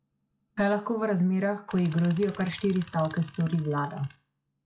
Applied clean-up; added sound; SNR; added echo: classical method log-MMSE.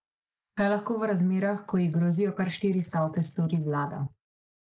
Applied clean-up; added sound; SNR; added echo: neural mask model Resemble Enhance denoiser.